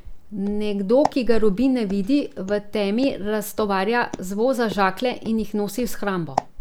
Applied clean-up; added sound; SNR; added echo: none; Walk, footsteps; 6 dB; none.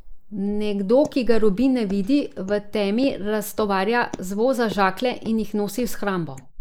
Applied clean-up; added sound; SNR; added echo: neural mask model Resemble Enhance denoiser.